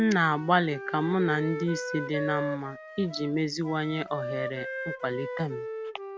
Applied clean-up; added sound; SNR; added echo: none; Wind instrument, woodwind instrument; 7 dB; none.